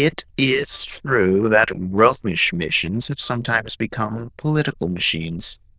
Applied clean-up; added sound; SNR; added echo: neural diffusion model UNIVERSE++.